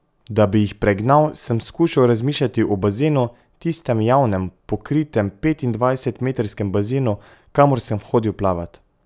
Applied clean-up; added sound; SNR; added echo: none; none; none; none.